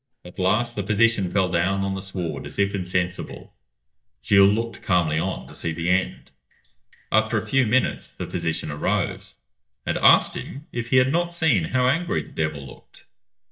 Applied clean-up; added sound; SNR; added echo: neural mask model DeepFilterNet 3.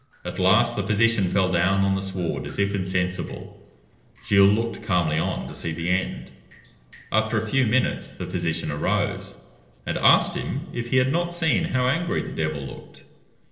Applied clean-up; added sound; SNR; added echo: neural separator model SepFormer DNS4.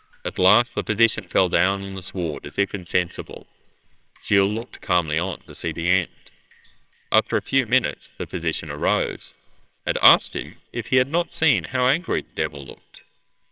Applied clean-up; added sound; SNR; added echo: neural separator model SepFormer WHAMR!.